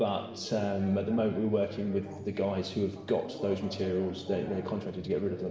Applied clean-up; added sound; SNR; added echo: none; none; none; reverberation time 1.0 s.